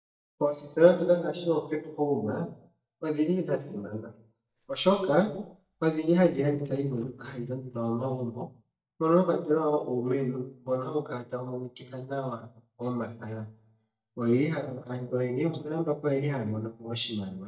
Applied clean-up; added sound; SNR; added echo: neural mask model DeepFilterNet 3.